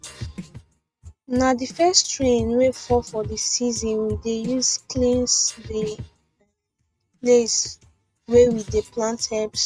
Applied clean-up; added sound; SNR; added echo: neural mask model RNNoise.